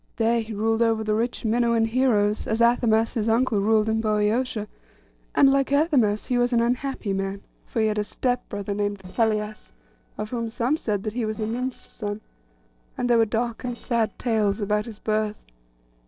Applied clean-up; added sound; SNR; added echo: neural separator model SepFormer DNS4.